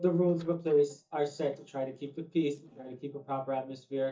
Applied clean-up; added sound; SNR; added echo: neural mask model DeepFilterNet 3.